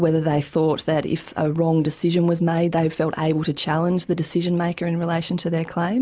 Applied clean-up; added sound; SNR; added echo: none; none; none; none.